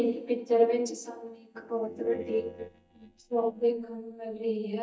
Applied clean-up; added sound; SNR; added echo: neural mask model DeepFilterNet 3.